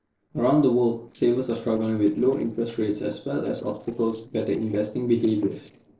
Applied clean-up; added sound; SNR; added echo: neural separator model SepFormer DNS4.